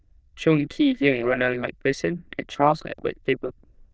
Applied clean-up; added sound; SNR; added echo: neural diffusion model UNIVERSE++.